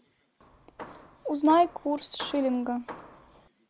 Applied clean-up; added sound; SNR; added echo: none; Hammer; 17 dB; none.